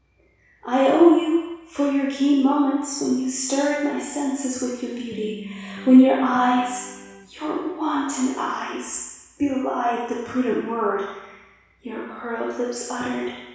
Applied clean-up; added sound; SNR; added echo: none; Electric guitar; 17 dB; reverberation time 1.1 s.